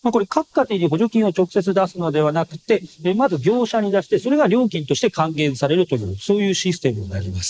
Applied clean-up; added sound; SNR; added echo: neural mask model Resemble Enhance denoiser.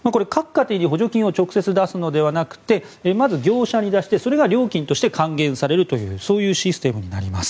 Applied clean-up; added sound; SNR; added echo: none; none; none; none.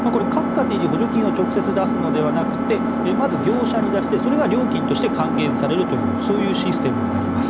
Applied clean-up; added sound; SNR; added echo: none; Engine; -2 dB; none.